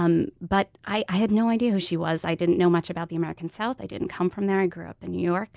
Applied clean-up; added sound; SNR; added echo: none; none; none; none.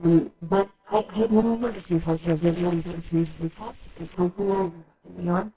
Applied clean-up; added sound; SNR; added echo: neural separator model SepFormer WHAMR!.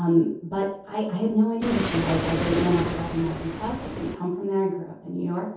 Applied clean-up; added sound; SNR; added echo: none; Waves, surf; 4 dB; reverberation time 0.6 s.